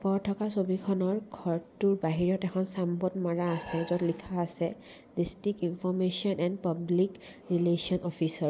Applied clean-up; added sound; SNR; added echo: none; none; none; none.